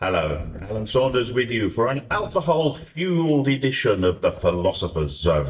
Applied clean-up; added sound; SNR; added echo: neural mask model DeepFilterNet 3.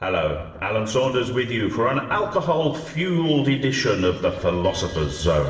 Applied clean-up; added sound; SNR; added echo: neural separator model SepFormer DNS4.